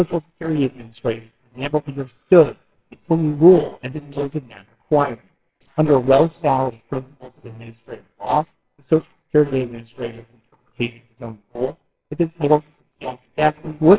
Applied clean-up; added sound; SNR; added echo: neural separator model SepFormer WHAMR!.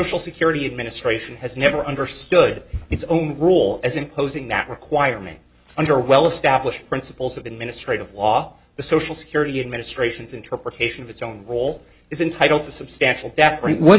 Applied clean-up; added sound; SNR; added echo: none; none; none; none.